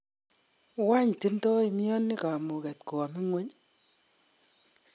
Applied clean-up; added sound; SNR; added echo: none; none; none; none.